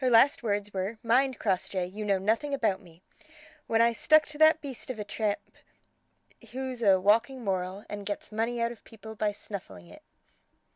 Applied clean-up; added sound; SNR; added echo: none; none; none; none.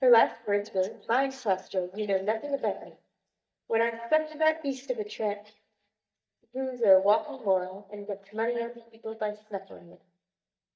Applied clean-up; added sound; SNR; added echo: neural mask model DeepFilterNet 3.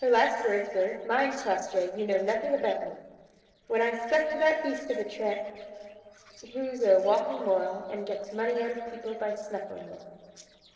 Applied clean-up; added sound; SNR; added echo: neural separator model SepFormer DNS4.